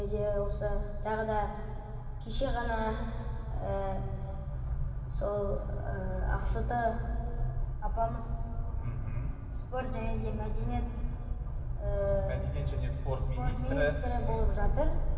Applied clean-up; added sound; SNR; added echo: none; none; none; reverberation time 2.5 s.